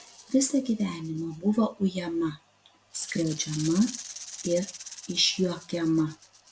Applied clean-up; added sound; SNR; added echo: none; Rattle (instrument); 16 dB; none.